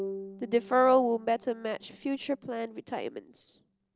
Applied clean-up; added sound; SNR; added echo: neural separator model SepFormer DNS4.